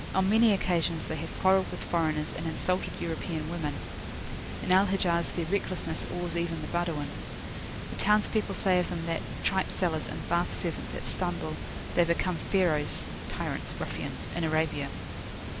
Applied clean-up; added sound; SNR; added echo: none; Water; 6 dB; none.